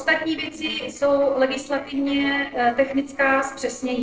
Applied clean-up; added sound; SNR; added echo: neural separator model SepFormer DNS4.